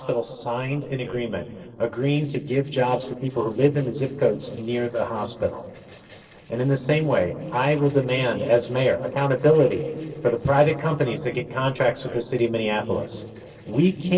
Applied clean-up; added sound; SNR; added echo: neural separator model SepFormer DNS4.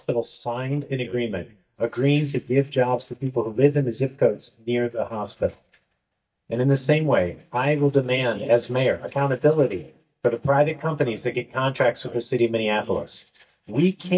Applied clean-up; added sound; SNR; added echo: neural mask model DeepFilterNet 3.